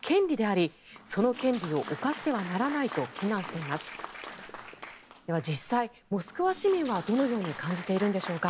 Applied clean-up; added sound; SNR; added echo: none; Applause; 13 dB; none.